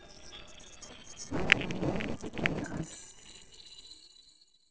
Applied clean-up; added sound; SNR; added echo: neural separator model SepFormer DNS4.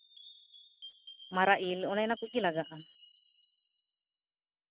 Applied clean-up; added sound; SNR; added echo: none; Chime; 16 dB; none.